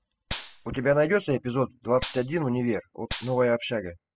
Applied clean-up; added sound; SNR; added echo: classical method spectral subtraction.